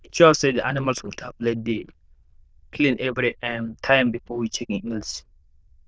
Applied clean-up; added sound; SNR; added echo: neural diffusion model UNIVERSE++.